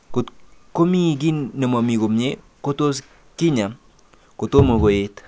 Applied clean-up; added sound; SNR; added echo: none; Cupboard open or close; -1 dB; none.